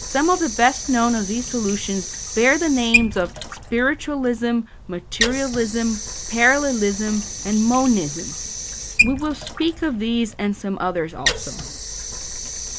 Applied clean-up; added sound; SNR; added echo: none; Sink (filling or washing) / Water; 6 dB; none.